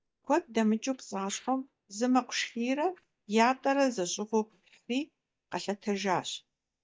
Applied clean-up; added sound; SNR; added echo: neural mask model DeepFilterNet 3.